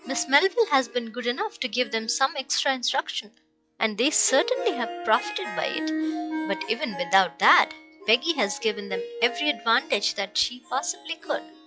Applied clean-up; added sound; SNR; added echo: classical method log-MMSE.